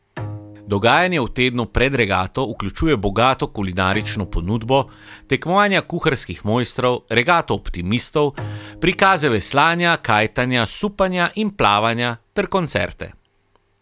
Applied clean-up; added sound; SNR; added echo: none; Bowed string instrument; 20 dB; none.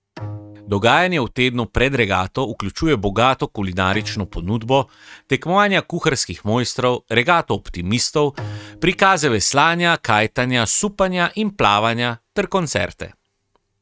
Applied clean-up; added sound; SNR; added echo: neural mask model RNNoise.